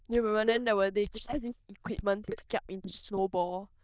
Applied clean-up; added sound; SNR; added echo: neural diffusion model UNIVERSE++.